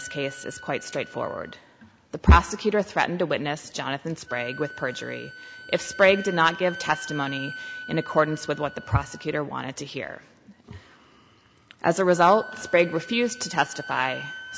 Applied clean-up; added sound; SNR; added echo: none; Wind instrument, woodwind instrument; 16 dB; none.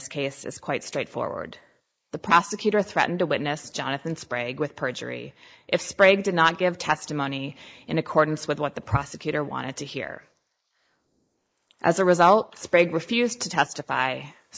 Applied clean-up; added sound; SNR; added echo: neural mask model Resemble Enhance denoiser.